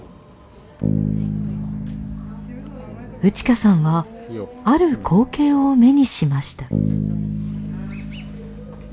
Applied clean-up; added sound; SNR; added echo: none; Bass guitar; 7 dB; none.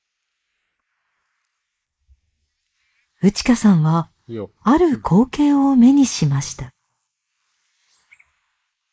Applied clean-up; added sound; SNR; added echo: neural mask model Resemble Enhance denoiser.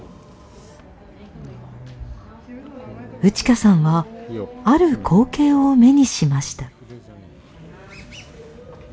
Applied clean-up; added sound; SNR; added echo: none; none; none; none.